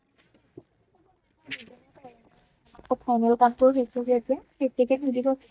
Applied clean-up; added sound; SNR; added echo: neural mask model DeepFilterNet 3.